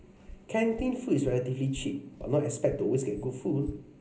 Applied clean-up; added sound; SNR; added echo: none; Walk, footsteps; 17 dB; reverberation time 0.5 s.